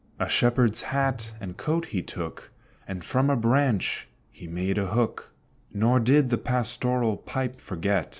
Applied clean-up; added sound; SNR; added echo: none; Bowed string instrument; 18 dB; none.